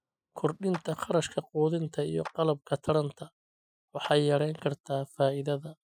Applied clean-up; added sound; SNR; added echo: classical method Wiener filter.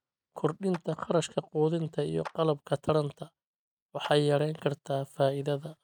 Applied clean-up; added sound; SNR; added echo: neural mask model RNNoise.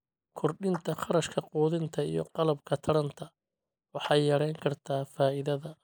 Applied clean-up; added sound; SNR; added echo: neural mask model Resemble Enhance denoiser.